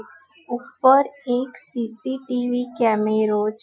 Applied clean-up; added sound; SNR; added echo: classical method Wiener filter.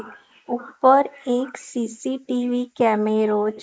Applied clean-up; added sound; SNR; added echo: neural mask model Resemble Enhance denoiser.